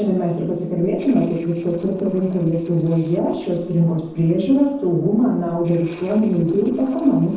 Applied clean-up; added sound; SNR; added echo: neural separator model SepFormer DNS4.